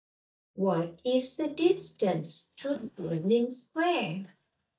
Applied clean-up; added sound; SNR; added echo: neural mask model DeepFilterNet 3.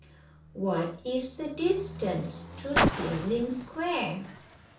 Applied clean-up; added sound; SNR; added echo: none; Car; 4 dB; reverberation time 0.4 s.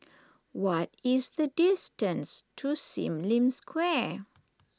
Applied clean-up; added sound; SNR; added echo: none; none; none; none.